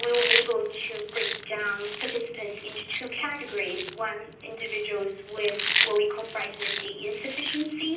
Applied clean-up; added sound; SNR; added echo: none; Chewing, mastication; 2 dB; reverberation time 0.6 s.